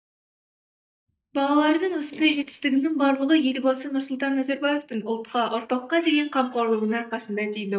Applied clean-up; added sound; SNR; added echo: neural mask model DeepFilterNet 3.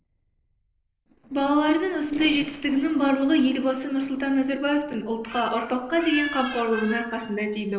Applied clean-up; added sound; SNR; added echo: neural separator model SepFormer DNS4.